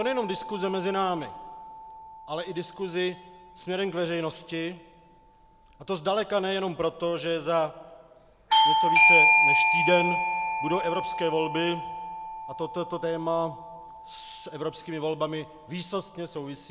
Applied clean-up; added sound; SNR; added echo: none; Bell / Doorbell; -2 dB; none.